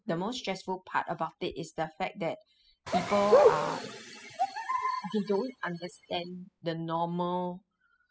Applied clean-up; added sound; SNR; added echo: classical method spectral subtraction.